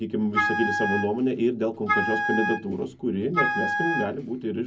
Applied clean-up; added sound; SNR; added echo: none; Wind instrument, woodwind instrument; 1 dB; reverberation time 0.3 s.